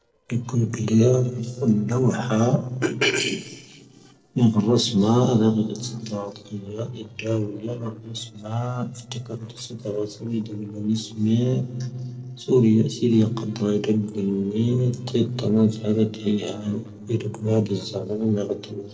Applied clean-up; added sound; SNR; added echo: neural separator model SepFormer DNS4.